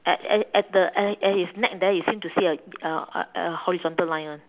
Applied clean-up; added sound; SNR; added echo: none; none; none; none.